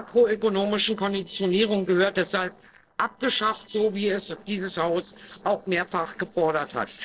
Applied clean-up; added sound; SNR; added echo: neural separator model SepFormer DNS4.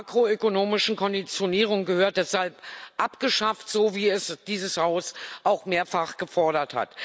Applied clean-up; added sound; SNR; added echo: none; none; none; none.